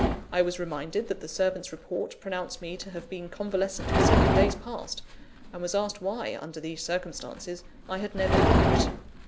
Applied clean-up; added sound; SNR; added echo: none; Livestock, farm animals, working animals; -3 dB; none.